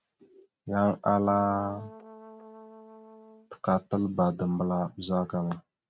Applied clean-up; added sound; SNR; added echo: neural mask model RNNoise.